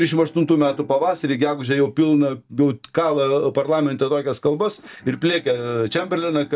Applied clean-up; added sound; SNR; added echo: neural mask model DeepFilterNet 3.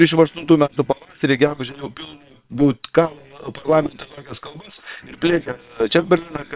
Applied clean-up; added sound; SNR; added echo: neural separator model SepFormer WHAM!.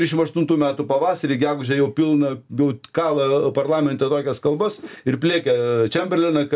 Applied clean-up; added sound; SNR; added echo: none; none; none; none.